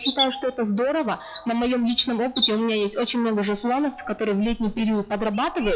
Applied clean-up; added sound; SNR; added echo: classical method log-MMSE.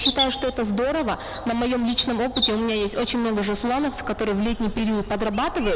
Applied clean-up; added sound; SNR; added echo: none; Bird vocalization, bird call, bird song; 7 dB; none.